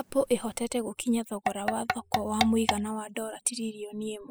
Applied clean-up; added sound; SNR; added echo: classical method spectral subtraction.